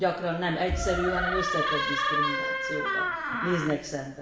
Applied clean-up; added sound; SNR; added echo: none; Door; -2 dB; reverberation time 0.8 s.